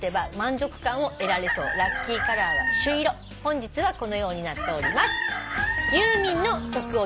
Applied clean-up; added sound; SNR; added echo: none; Chicken, rooster; 3 dB; none.